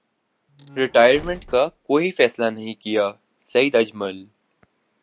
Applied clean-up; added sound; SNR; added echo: none; Slam; 20 dB; none.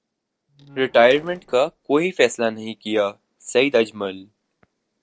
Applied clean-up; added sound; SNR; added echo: neural separator model SepFormer DNS4.